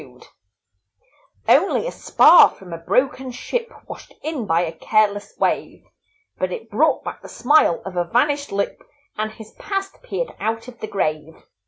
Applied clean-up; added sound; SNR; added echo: none; none; none; none.